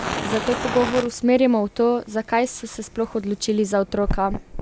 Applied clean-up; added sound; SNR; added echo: none; Fire; 8 dB; none.